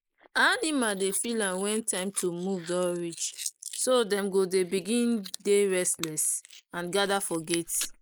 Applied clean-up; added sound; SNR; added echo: neural mask model Resemble Enhance denoiser.